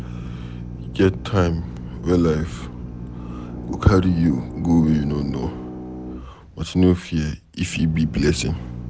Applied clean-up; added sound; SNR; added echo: none; Drill; 11 dB; none.